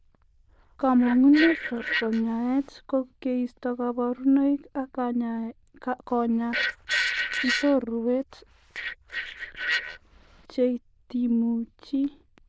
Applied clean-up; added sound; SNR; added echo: neural diffusion model UNIVERSE++.